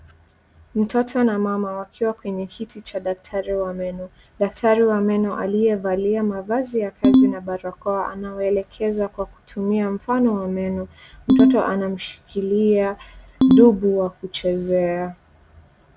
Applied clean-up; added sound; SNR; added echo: none; Ringtone; -4 dB; none.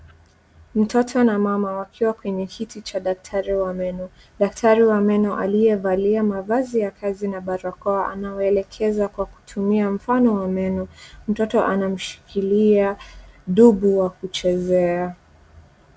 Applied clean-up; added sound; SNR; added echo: none; none; none; none.